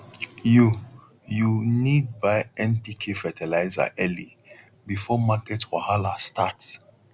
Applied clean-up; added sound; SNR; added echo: none; none; none; none.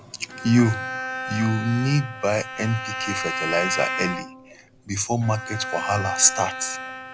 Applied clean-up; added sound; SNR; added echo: none; Bowed string instrument; 7 dB; none.